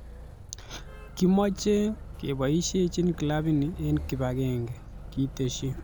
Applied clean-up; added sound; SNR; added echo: none; Motor vehicle (road); 12 dB; none.